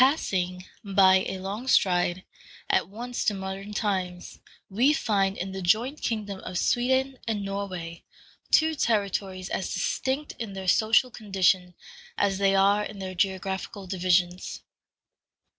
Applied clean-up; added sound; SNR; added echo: none; none; none; none.